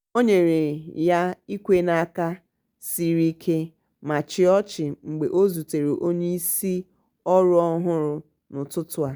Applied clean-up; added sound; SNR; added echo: none; none; none; none.